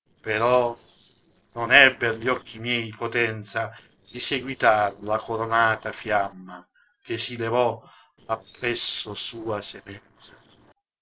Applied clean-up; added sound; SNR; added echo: neural separator model SepFormer DNS4.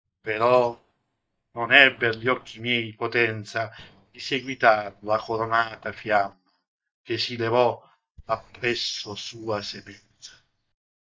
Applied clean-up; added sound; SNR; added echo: neural mask model DeepFilterNet 3.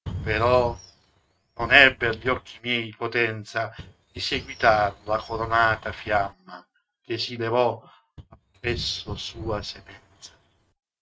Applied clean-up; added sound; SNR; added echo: neural mask model RNNoise.